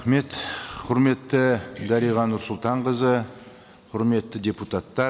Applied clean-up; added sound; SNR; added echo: none; none; none; none.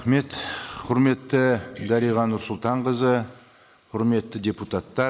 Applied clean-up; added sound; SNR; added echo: neural mask model Resemble Enhance denoiser.